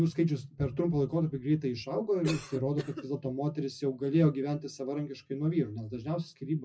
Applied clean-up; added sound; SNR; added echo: classical method WPE with log-MMSE.